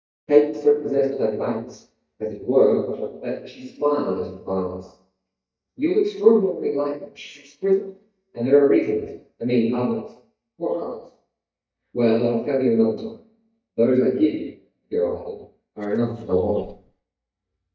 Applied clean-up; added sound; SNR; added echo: neural mask model DeepFilterNet 3.